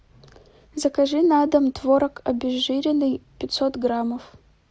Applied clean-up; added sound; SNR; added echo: none; none; none; none.